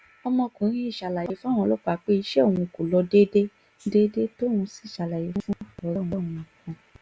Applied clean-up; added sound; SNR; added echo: none; none; none; none.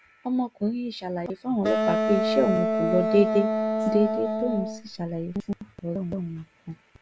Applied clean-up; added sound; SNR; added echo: none; Wind instrument, woodwind instrument; -1 dB; none.